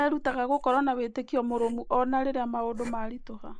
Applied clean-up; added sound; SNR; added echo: neural mask model Resemble Enhance denoiser.